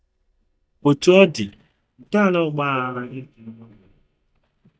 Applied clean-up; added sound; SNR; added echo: neural mask model DeepFilterNet 3.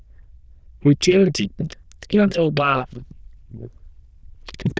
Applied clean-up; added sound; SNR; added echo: neural diffusion model UNIVERSE++.